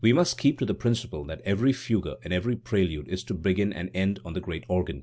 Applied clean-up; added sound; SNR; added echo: none; none; none; none.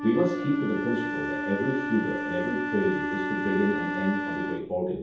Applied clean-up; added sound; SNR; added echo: none; Wind instrument, woodwind instrument; 3 dB; reverberation time 0.7 s.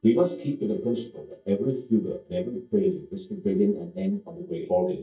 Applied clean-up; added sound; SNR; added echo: neural mask model DeepFilterNet 3.